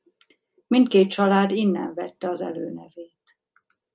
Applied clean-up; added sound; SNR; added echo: none; none; none; none.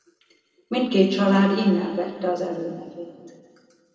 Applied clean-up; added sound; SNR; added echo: none; none; none; reverberation time 2.2 s.